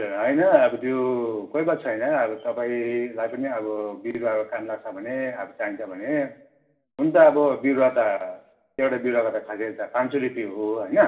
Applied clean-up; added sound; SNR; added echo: none; none; none; reverberation time 0.5 s.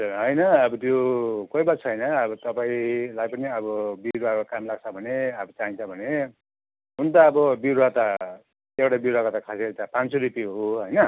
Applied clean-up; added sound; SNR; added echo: none; none; none; none.